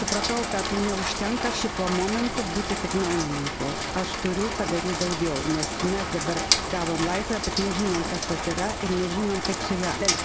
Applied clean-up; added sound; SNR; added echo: none; Rain; 1 dB; none.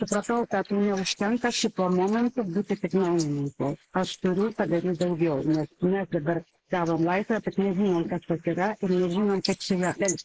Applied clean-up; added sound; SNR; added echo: neural mask model Resemble Enhance denoiser.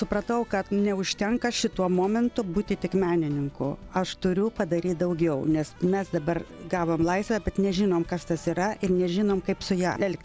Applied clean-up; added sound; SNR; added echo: none; none; none; none.